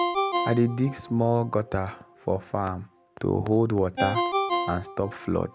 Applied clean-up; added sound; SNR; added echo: none; Ringtone; 5 dB; none.